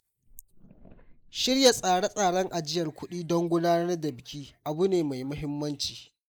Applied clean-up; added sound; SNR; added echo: neural mask model Resemble Enhance denoiser.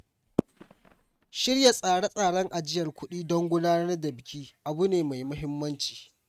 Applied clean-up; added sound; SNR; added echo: neural mask model RNNoise.